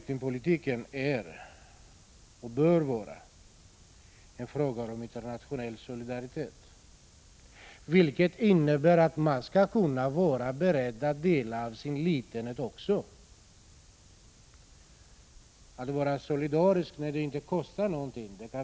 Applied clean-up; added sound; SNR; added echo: none; none; none; none.